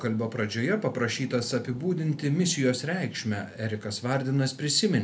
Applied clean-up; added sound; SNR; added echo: none; Rain; 20 dB; reverberation time 0.3 s.